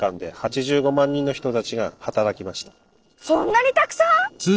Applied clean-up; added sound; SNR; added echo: neural separator model SepFormer DNS4.